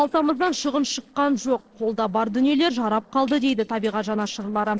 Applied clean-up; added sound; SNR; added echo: neural separator model SepFormer DNS4.